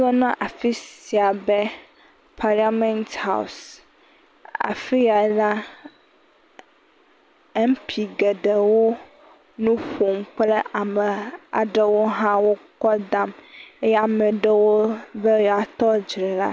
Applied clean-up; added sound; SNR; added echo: none; none; none; none.